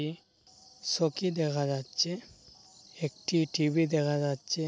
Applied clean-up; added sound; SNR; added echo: none; none; none; none.